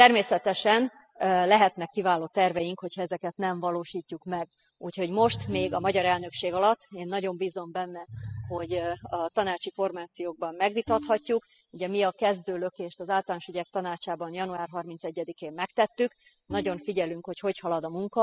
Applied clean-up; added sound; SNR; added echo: classical method spectral subtraction.